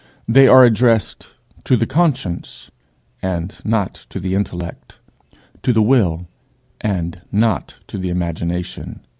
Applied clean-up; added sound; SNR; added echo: none; none; none; none.